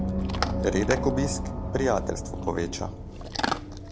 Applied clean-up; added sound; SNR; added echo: none; Chewing, mastication / Dog + Gong; 0 dB; none.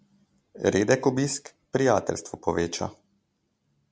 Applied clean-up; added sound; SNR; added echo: none; none; none; none.